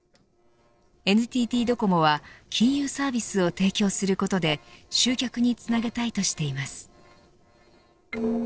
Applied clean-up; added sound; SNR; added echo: neural separator model SepFormer DNS4.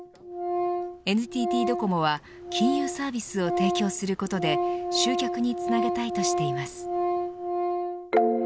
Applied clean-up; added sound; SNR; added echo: none; Organ; 1 dB; none.